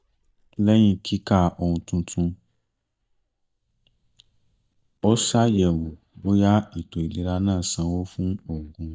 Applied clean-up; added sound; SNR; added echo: neural mask model DeepFilterNet 3.